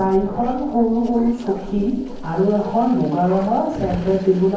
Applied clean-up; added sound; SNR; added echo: none; Bark; 14 dB; reverberation time 0.9 s.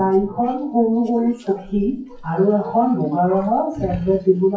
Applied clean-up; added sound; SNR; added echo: classical method WPE with log-MMSE.